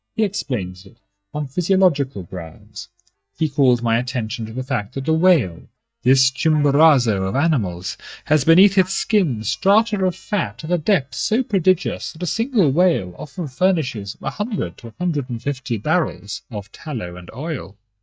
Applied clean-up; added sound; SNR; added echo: neural mask model DeepFilterNet 3.